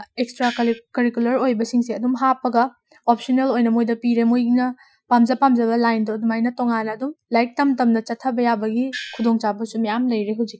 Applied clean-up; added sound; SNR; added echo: classical method Wiener filter.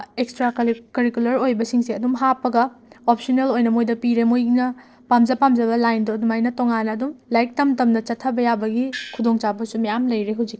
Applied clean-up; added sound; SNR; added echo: neural separator model SepFormer DNS4.